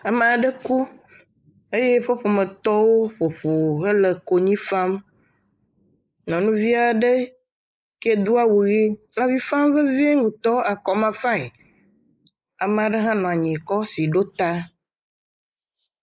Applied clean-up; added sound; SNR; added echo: neural mask model Resemble Enhance denoiser.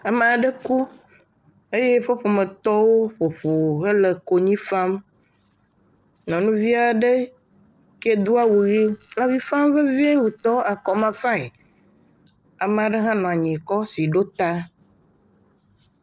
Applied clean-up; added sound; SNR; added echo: neural separator model SepFormer DNS4.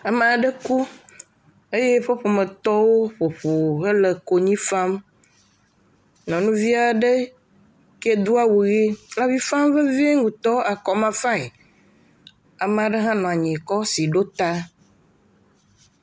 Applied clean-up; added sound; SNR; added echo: none; none; none; none.